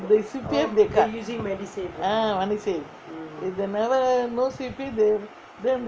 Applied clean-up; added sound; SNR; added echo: none; none; none; none.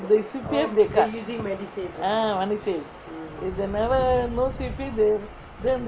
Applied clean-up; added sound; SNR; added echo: none; Subway, metro, underground; 14 dB; none.